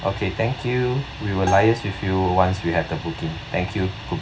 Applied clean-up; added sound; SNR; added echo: none; Bell; 12 dB; reverberation time 0.3 s.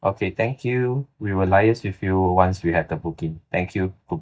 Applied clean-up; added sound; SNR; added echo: neural mask model DeepFilterNet 3.